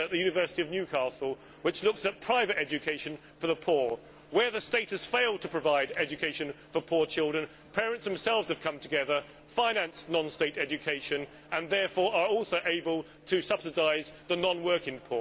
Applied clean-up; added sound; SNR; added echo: none; none; none; none.